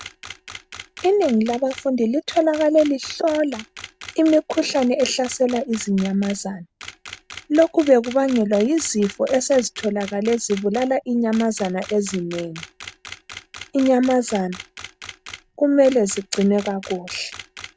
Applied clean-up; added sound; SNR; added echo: none; Camera; 18 dB; none.